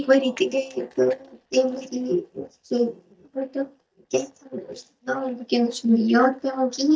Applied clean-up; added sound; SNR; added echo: neural mask model DeepFilterNet 3.